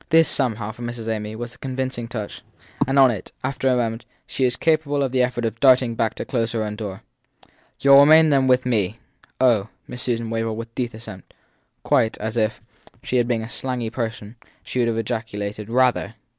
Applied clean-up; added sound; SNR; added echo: none; none; none; none.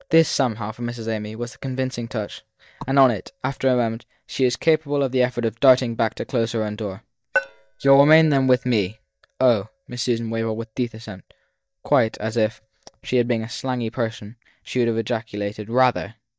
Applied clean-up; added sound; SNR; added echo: neural mask model DeepFilterNet 3.